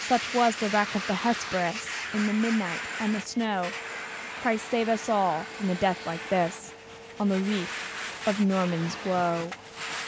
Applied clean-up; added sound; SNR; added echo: none; Domestic sounds, home sounds; 8 dB; none.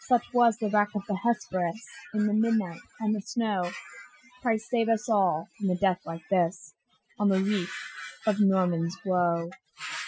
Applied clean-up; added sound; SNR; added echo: classical method Wiener filter.